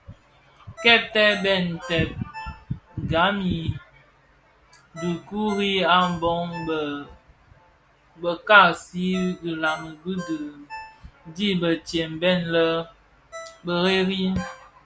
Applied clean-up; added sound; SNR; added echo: none; Ringtone; 20 dB; none.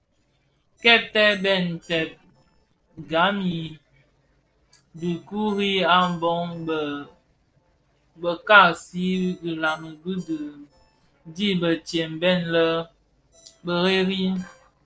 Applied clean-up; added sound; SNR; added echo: neural separator model SepFormer DNS4.